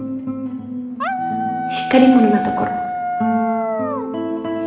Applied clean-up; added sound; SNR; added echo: none; Dog; 3 dB; reverberation time 1.4 s.